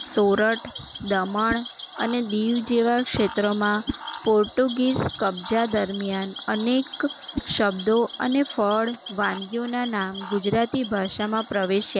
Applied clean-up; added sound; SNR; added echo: none; Cricket / Frog + Whoosh, swoosh, swish; 13 dB; none.